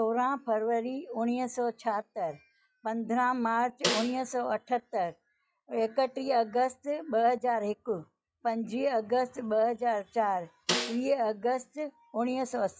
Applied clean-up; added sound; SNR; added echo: classical method log-MMSE.